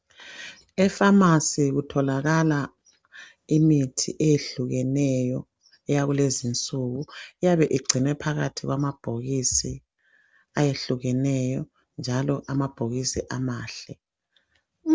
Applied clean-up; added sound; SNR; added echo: none; none; none; none.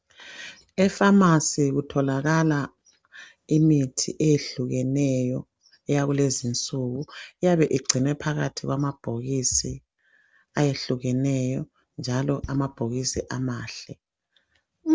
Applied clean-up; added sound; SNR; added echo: none; Bass drum; 17 dB; none.